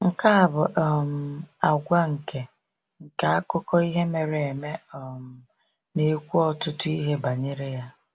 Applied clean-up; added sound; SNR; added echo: none; none; none; none.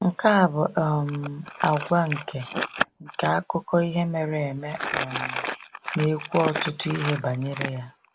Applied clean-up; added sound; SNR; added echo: none; Crumpling, crinkling; 8 dB; none.